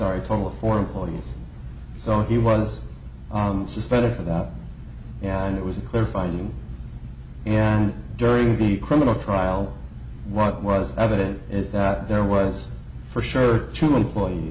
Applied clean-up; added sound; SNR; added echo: none; none; none; none.